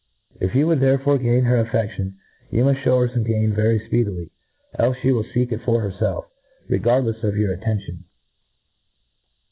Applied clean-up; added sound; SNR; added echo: none; none; none; none.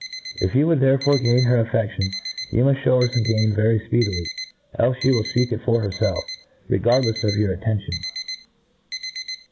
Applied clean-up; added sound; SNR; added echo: none; Alarm; 13 dB; none.